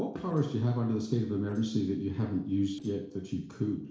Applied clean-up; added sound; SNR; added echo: neural separator model SepFormer DNS4.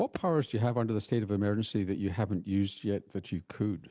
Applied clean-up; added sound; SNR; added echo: none; none; none; none.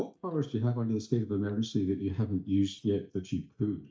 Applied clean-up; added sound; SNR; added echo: neural mask model DeepFilterNet 3.